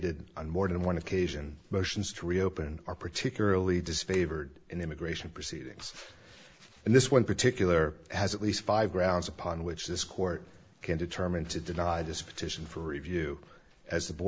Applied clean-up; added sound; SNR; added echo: none; none; none; none.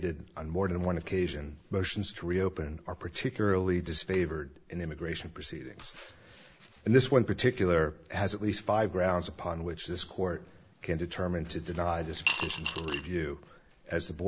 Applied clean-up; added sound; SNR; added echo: none; Coin (dropping) / Glass; 0 dB; none.